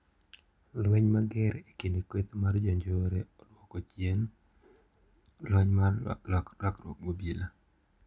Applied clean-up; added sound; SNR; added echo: none; none; none; none.